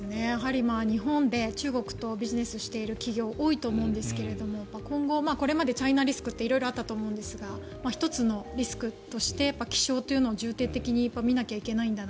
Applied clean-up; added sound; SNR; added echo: none; none; none; none.